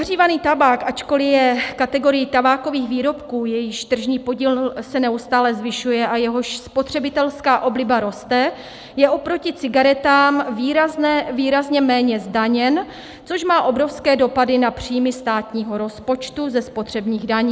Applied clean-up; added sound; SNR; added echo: none; none; none; none.